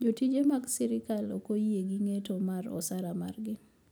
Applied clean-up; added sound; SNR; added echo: none; none; none; none.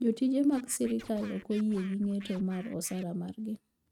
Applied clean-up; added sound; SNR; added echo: neural mask model RNNoise.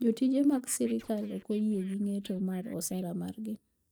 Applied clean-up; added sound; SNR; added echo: neural mask model DeepFilterNet 3.